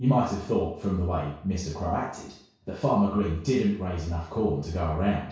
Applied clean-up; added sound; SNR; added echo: none; none; none; reverberation time 0.6 s.